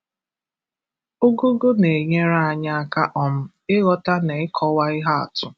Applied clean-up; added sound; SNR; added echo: none; none; none; none.